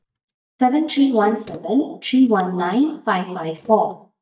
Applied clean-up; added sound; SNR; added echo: neural mask model DeepFilterNet 3.